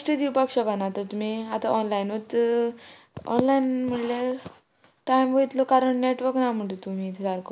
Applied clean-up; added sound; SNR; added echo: none; none; none; none.